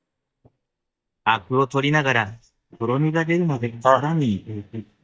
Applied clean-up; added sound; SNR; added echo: neural mask model DeepFilterNet 3.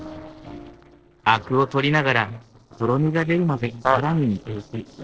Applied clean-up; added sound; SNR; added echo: neural separator model SepFormer DNS4.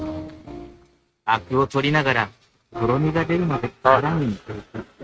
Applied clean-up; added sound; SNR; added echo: neural mask model RNNoise.